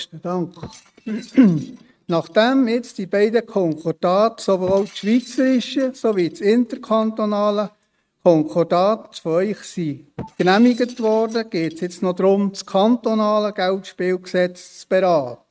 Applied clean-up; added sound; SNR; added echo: neural mask model RNNoise.